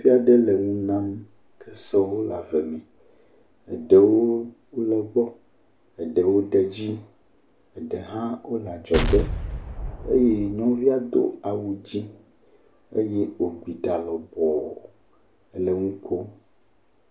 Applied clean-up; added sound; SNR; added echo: none; Explosion; 4 dB; none.